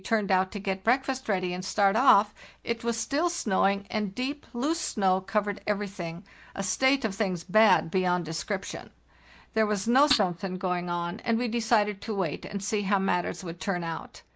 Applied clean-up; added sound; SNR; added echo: neural mask model DeepFilterNet 3.